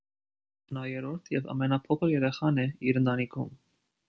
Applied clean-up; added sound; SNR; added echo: none; none; none; none.